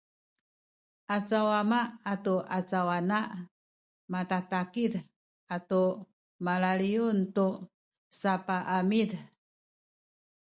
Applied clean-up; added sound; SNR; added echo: none; none; none; none.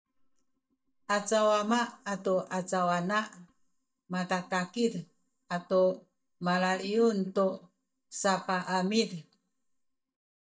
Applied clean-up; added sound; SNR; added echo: neural mask model DeepFilterNet 3.